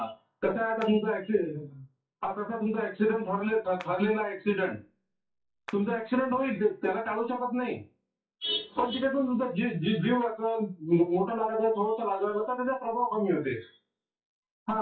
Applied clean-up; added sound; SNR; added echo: classical method WPE with log-MMSE.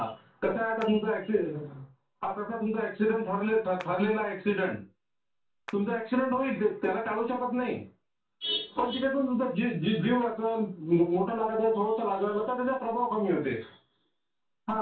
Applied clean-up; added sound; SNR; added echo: none; Clapping; 17 dB; reverberation time 0.2 s.